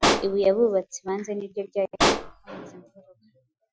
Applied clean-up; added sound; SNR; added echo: classical method Wiener filter.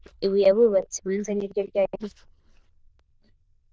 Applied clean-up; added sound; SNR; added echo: neural diffusion model UNIVERSE++.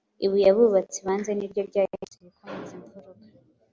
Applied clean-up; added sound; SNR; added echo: none; none; none; none.